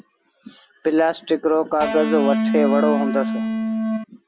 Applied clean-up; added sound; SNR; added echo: none; Electric guitar; 0 dB; none.